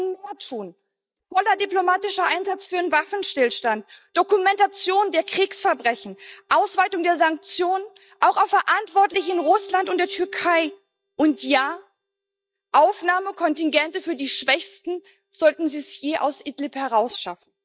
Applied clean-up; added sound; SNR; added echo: neural mask model DeepFilterNet 3.